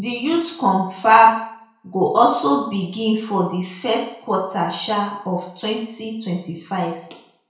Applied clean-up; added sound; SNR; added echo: none; none; none; reverberation time 0.5 s.